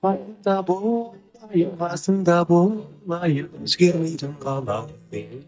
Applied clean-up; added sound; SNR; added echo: neural mask model DeepFilterNet 3.